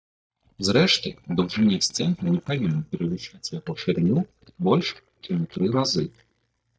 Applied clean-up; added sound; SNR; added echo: neural mask model DeepFilterNet 3.